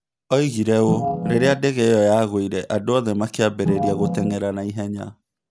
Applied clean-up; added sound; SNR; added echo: none; Organ; 3 dB; none.